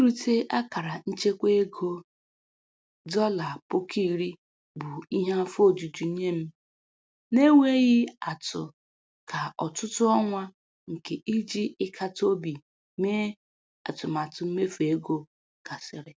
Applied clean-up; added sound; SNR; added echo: none; none; none; none.